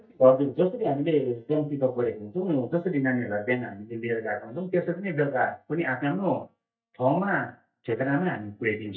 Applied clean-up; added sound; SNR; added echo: neural mask model DeepFilterNet 3.